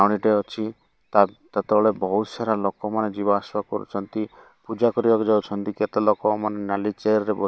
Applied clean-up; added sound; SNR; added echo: none; none; none; none.